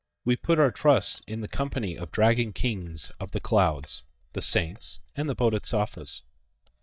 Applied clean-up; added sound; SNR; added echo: neural mask model DeepFilterNet 3.